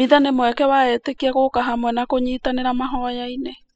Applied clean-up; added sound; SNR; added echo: classical method spectral subtraction.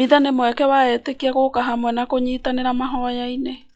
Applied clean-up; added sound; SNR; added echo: classical method log-MMSE.